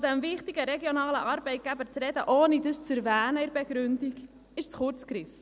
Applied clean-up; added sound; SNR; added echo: none; none; none; none.